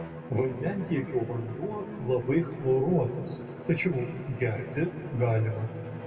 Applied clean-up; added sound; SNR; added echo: none; Bowed string instrument; 13 dB; reverberation time 2.1 s.